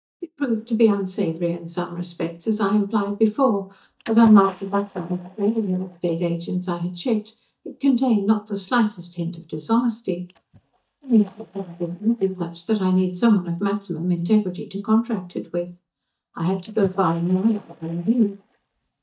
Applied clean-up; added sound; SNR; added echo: neural mask model DeepFilterNet 3.